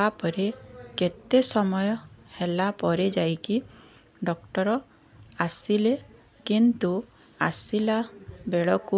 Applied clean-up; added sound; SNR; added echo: none; none; none; none.